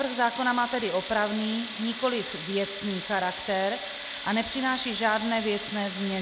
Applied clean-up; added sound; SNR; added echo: none; Tools; 7 dB; none.